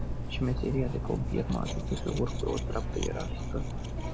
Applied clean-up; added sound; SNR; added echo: none; Cutlery, silverware; -1 dB; none.